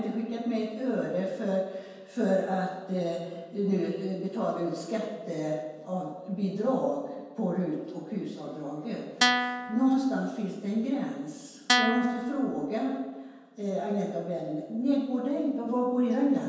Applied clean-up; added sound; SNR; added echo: none; Guitar; -2 dB; reverberation time 1.2 s.